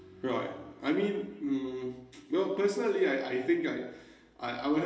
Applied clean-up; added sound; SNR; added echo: none; none; none; reverberation time 1.0 s.